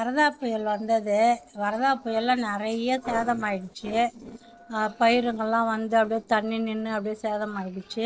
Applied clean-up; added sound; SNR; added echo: neural separator model SepFormer DNS4.